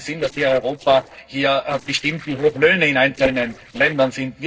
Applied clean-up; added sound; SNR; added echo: neural separator model SepFormer DNS4.